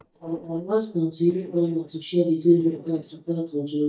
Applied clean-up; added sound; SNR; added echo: neural mask model DeepFilterNet 3.